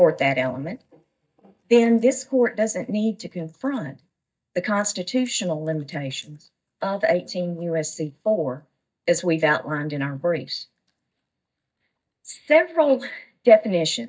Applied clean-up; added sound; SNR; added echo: neural mask model DeepFilterNet 3.